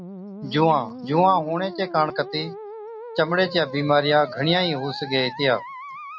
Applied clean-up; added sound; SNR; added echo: none; Musical instrument; 13 dB; none.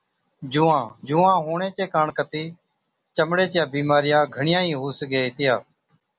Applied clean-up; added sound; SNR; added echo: none; none; none; none.